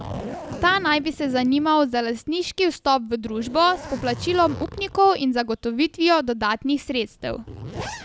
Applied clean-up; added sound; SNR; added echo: none; Zipper (clothing); 15 dB; none.